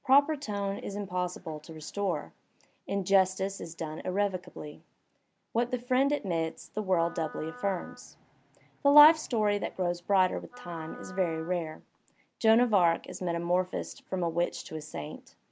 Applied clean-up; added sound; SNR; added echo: none; Wind instrument, woodwind instrument; 19 dB; none.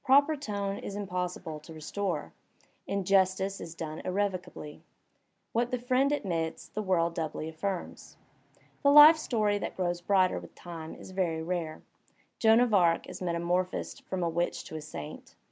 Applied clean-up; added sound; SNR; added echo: none; none; none; none.